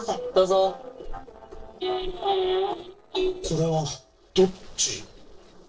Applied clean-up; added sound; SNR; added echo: neural separator model SepFormer DNS4.